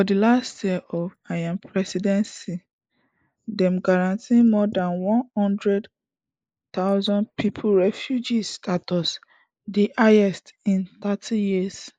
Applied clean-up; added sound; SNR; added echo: neural mask model Resemble Enhance denoiser.